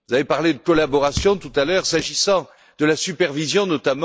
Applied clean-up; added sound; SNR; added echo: neural mask model DeepFilterNet 3.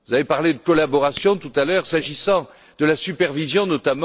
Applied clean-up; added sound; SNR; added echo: neural separator model SepFormer DNS4.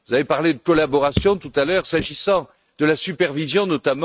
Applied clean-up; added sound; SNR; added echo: neural mask model RNNoise.